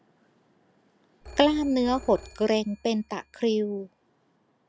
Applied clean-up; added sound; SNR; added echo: none; Telephone; 20 dB; none.